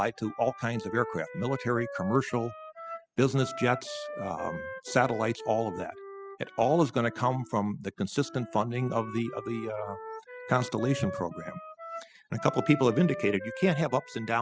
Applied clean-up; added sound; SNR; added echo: classical method spectral subtraction.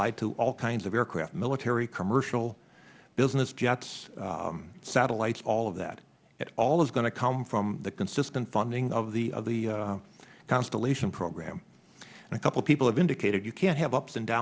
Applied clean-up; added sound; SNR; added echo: none; none; none; none.